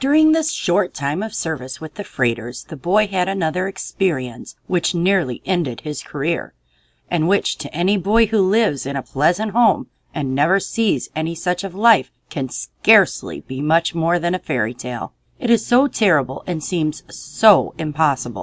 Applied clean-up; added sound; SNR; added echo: none; none; none; none.